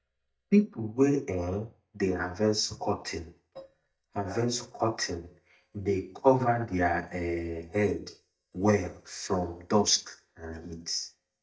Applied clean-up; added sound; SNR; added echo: neural mask model DeepFilterNet 3.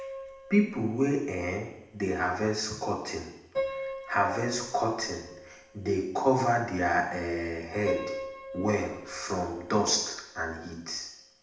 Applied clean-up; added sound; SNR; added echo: none; Piano; 11 dB; reverberation time 0.8 s.